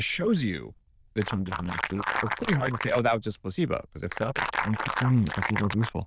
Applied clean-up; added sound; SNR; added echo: neural diffusion model UNIVERSE++.